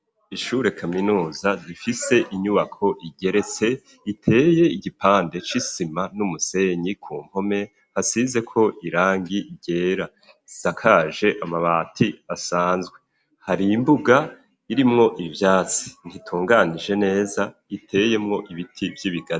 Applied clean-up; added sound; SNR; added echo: none; none; none; none.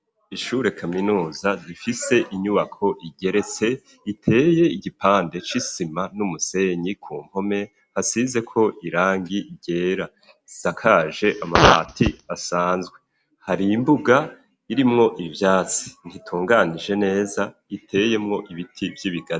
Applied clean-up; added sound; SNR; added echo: none; Fart; -1 dB; none.